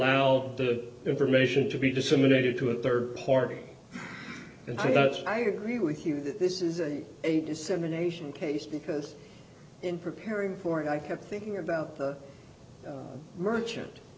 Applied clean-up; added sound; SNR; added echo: none; none; none; none.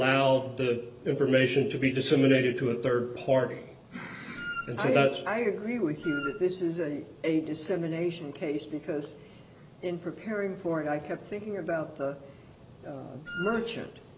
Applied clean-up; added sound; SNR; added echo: none; Wind instrument, woodwind instrument; 8 dB; none.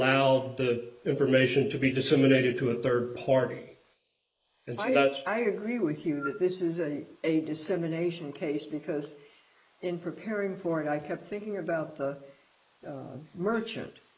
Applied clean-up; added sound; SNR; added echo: neural mask model Resemble Enhance denoiser.